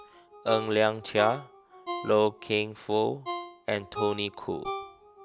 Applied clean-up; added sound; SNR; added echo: none; Ringtone; 10 dB; none.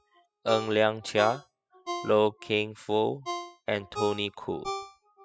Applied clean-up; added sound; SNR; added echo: classical method spectral subtraction.